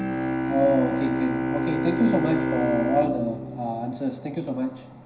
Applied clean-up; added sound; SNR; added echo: none; Bowed string instrument; 1 dB; reverberation time 0.9 s.